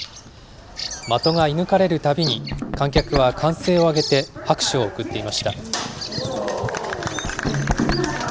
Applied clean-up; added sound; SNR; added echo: none; Bird vocalization, bird call, bird song + Run; 9 dB; none.